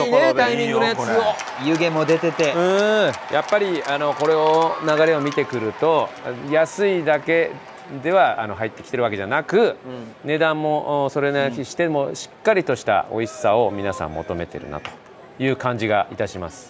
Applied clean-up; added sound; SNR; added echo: none; Applause / Cheering; 15 dB; none.